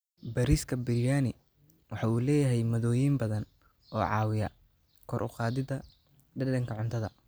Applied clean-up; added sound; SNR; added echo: none; none; none; none.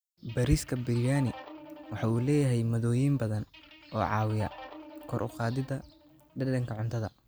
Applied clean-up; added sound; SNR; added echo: none; Guitar; 19 dB; none.